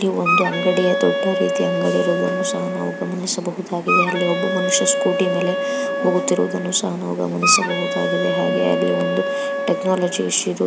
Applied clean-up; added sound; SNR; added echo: none; Wind instrument, woodwind instrument; 1 dB; none.